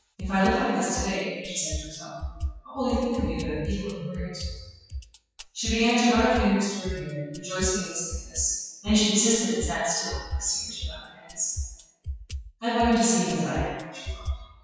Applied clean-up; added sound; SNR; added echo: classical method WPE with log-MMSE.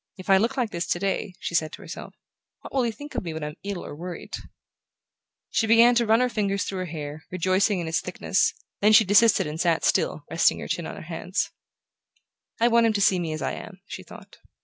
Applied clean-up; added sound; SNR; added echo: none; none; none; none.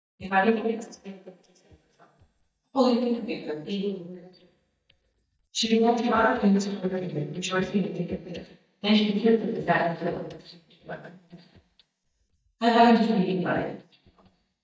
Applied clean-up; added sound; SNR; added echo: neural mask model DeepFilterNet 3.